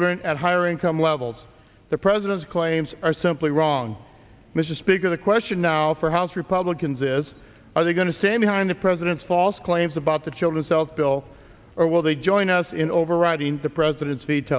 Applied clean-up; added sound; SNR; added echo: none; none; none; none.